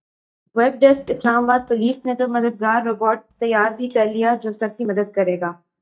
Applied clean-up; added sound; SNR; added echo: neural mask model DeepFilterNet 3.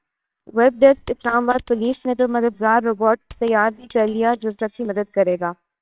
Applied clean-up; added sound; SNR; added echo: neural separator model SepFormer WHAMR!.